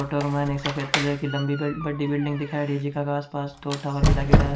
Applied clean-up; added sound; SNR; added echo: none; Squeak; 0 dB; reverberation time 0.4 s.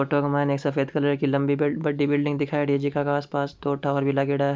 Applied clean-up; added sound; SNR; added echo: none; none; none; none.